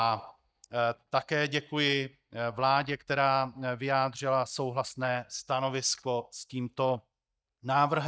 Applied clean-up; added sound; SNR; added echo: neural mask model DeepFilterNet 3.